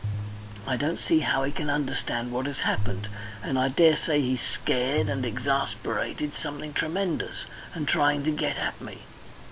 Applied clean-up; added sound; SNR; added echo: none; Piano; 11 dB; none.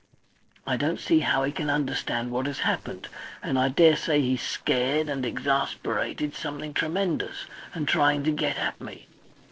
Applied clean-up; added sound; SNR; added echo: neural separator model SepFormer DNS4.